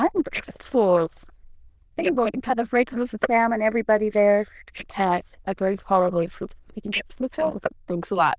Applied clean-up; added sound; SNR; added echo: neural diffusion model UNIVERSE++.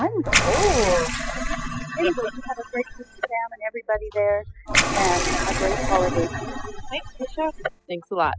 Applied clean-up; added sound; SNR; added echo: classical method spectral subtraction.